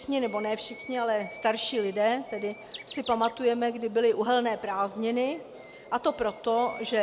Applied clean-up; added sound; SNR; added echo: none; Bird; 20 dB; none.